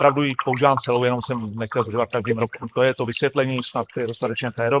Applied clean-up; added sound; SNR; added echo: neural mask model Resemble Enhance denoiser.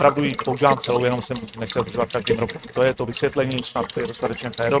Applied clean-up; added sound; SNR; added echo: neural mask model RNNoise.